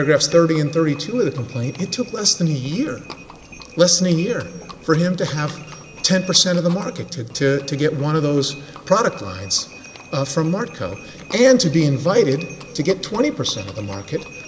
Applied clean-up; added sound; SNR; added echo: none; Livestock, farm animals, working animals; 20 dB; none.